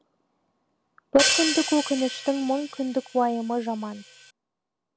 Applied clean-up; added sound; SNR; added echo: none; Hi-hat; 3 dB; none.